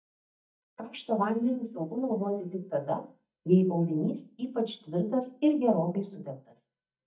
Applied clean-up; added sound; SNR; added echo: neural mask model DeepFilterNet 3.